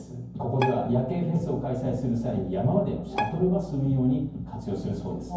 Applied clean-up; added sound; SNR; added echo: none; Bowed string instrument; 12 dB; reverberation time 0.9 s.